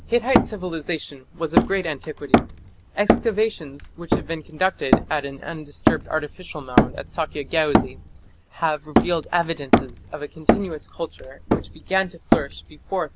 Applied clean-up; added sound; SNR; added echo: none; Hammer; -3 dB; none.